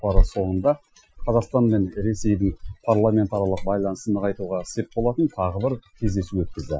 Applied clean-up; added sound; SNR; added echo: classical method Wiener filter.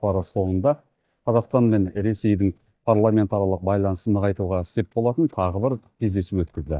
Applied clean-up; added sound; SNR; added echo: neural mask model DeepFilterNet 3.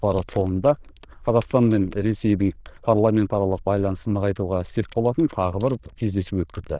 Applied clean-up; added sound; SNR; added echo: neural diffusion model UNIVERSE++.